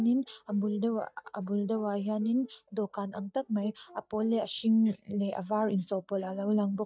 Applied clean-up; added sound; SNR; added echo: neural mask model DeepFilterNet 3.